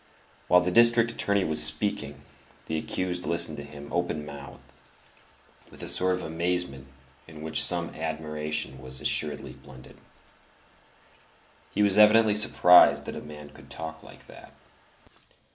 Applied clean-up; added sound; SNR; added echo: none; none; none; none.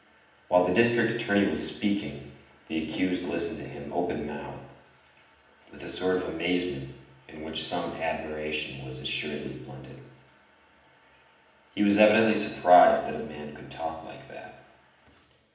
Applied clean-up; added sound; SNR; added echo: none; none; none; reverberation time 0.9 s.